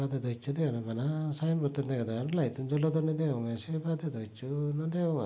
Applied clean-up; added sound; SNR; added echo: none; none; none; none.